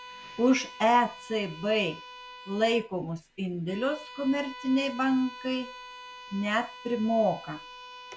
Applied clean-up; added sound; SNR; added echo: none; Bowed string instrument; 16 dB; none.